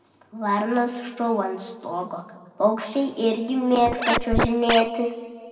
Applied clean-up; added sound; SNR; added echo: none; Scratching (performance technique); 1 dB; reverberation time 1.6 s.